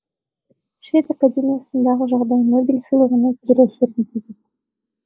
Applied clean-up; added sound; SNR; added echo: neural mask model Resemble Enhance denoiser.